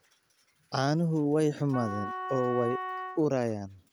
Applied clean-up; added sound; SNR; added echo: none; Wind instrument, woodwind instrument; 8 dB; none.